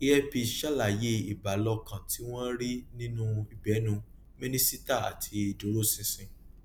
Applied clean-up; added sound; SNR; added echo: none; Purr; 19 dB; none.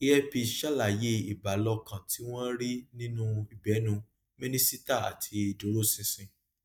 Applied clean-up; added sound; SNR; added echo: neural mask model DeepFilterNet 3.